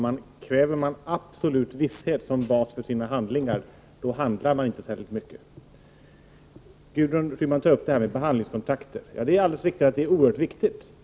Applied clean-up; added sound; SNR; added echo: none; none; none; none.